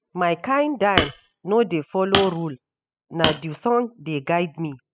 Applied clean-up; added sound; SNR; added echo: classical method spectral subtraction.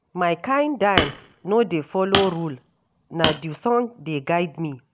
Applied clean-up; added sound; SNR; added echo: none; Hammer; 5 dB; none.